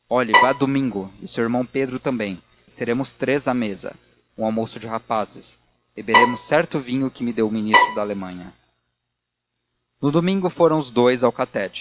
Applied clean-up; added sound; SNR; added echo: none; Bowed string instrument; -4 dB; none.